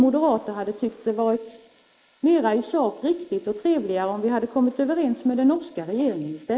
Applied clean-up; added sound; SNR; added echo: neural mask model Resemble Enhance denoiser.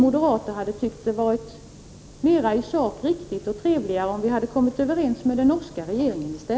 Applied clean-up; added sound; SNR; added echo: none; none; none; none.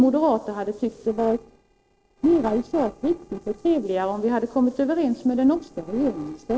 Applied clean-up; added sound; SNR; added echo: neural separator model SepFormer DNS4.